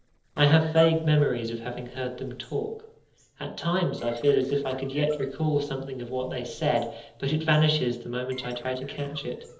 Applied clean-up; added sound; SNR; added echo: neural separator model SepFormer DNS4.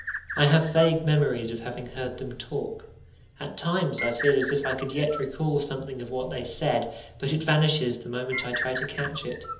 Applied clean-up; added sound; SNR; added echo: none; Bird; 11 dB; reverberation time 1.2 s.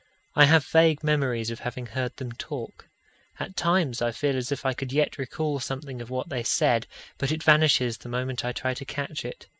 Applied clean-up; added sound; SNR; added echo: none; none; none; none.